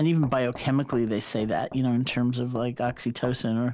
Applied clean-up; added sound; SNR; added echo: neural mask model Resemble Enhance denoiser.